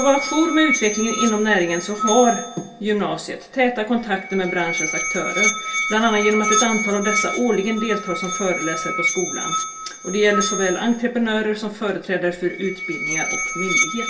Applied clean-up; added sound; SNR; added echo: none; Musical instrument; 4 dB; reverberation time 0.2 s.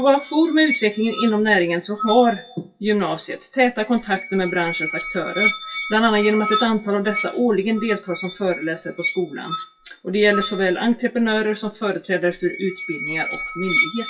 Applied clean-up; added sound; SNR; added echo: classical method WPE with log-MMSE.